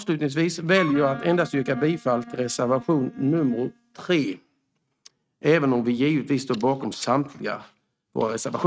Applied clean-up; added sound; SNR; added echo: neural mask model RNNoise.